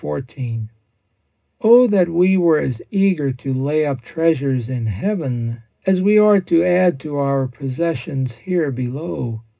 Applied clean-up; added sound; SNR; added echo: none; none; none; reverberation time 0.2 s.